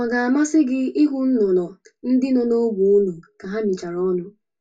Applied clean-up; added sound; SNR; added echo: none; none; none; reverberation time 0.1 s.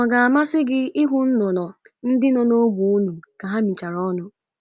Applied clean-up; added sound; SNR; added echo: none; none; none; none.